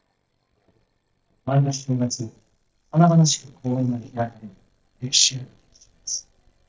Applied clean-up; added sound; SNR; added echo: neural mask model DeepFilterNet 3.